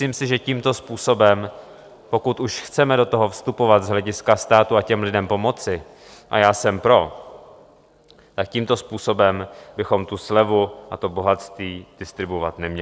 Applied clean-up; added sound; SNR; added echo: none; none; none; none.